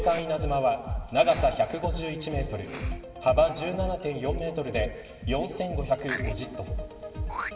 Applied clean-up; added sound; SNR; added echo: none; Respiratory sounds; 14 dB; reverberation time 2.4 s.